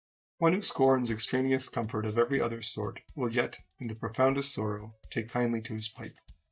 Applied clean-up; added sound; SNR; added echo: neural mask model DeepFilterNet 3.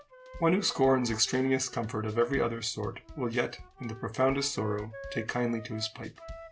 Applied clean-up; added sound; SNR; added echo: none; Wind instrument, woodwind instrument + Drum / Drum kit; 17 dB; none.